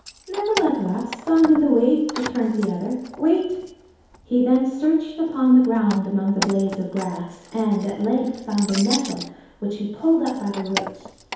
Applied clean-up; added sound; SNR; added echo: none; Keys jangling; 14 dB; reverberation time 2.2 s.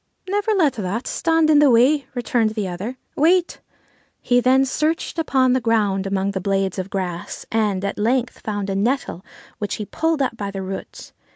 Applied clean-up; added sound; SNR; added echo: none; none; none; none.